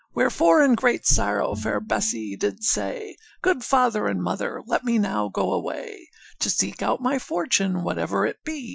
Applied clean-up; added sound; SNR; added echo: classical method Wiener filter.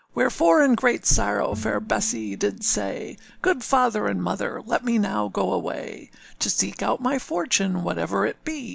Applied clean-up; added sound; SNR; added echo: none; Bowed string instrument; 15 dB; none.